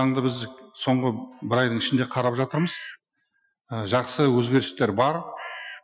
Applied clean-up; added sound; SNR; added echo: classical method Wiener filter.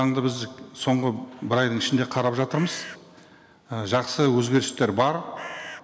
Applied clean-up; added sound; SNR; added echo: none; Bird; 13 dB; none.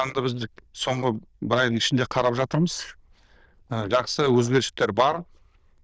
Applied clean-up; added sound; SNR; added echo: neural diffusion model UNIVERSE++.